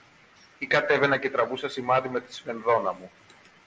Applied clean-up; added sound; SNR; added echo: none; none; none; none.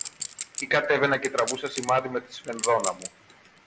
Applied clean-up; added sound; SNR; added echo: none; Chink, clink; 10 dB; none.